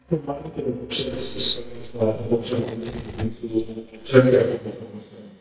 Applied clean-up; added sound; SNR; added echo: neural mask model DeepFilterNet 3.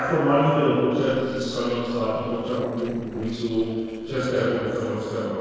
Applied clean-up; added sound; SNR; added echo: neural separator model SepFormer DNS4.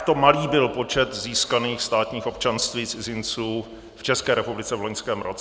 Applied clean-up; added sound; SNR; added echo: none; none; none; none.